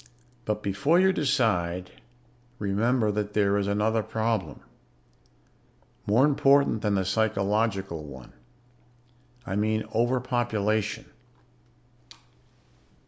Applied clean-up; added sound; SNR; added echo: none; none; none; none.